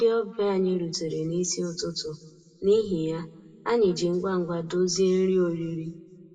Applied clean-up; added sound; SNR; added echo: none; none; none; reverberation time 1.2 s.